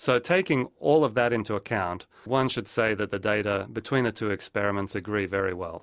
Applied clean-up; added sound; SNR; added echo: none; none; none; none.